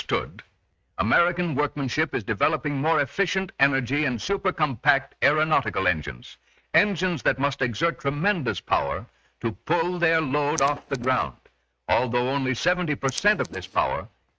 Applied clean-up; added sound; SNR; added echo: neural mask model RNNoise.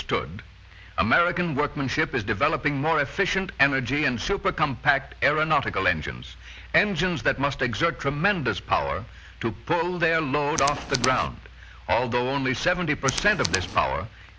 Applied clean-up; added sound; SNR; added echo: none; Tools; 6 dB; none.